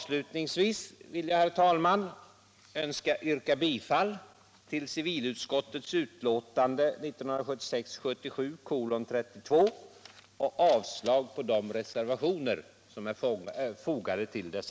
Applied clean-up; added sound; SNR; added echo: none; none; none; none.